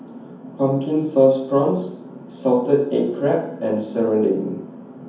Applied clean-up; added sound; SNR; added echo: none; none; none; reverberation time 0.7 s.